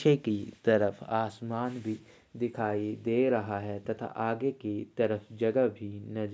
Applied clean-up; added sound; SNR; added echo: none; none; none; none.